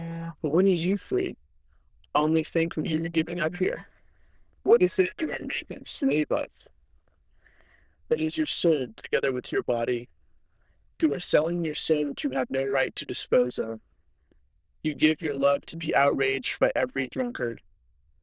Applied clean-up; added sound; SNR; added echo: neural diffusion model UNIVERSE++.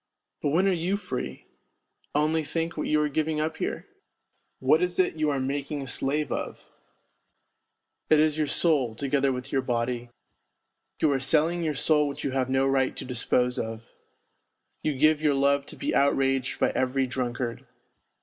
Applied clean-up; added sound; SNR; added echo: none; none; none; none.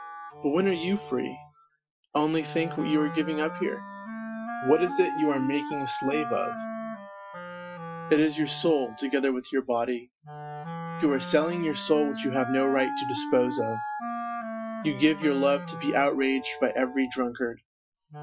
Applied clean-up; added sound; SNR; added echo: classical method Wiener filter.